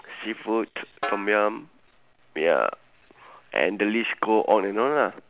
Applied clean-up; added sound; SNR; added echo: none; Snare drum; 13 dB; none.